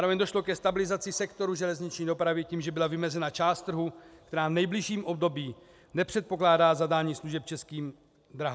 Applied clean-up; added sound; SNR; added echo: none; none; none; none.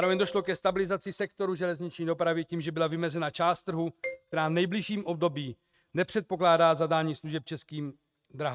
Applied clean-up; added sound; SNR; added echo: neural mask model RNNoise.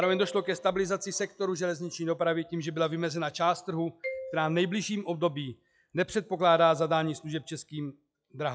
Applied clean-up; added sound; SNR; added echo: classical method log-MMSE.